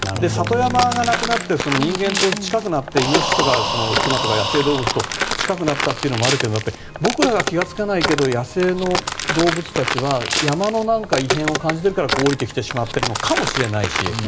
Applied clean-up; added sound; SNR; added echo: none; Walk, footsteps + Breathing; 3 dB; none.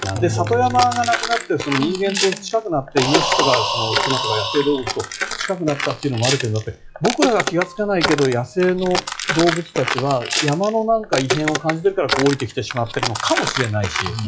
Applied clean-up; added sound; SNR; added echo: classical method log-MMSE.